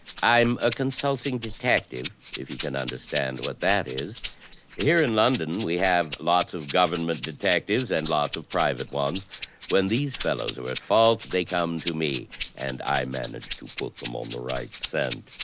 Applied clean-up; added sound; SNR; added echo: neural mask model Resemble Enhance denoiser.